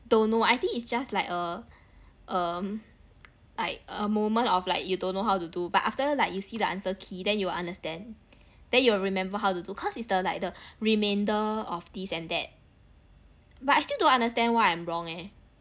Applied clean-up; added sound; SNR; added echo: none; none; none; none.